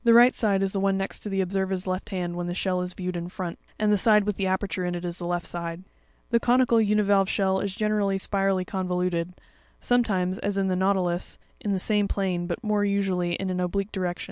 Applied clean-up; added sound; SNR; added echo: none; none; none; none.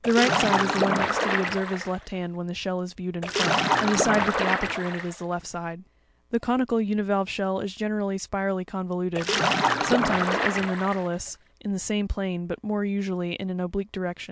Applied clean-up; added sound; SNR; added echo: none; Splash, splatter; -1 dB; none.